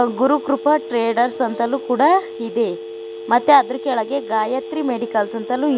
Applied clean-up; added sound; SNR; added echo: none; Telephone; 13 dB; none.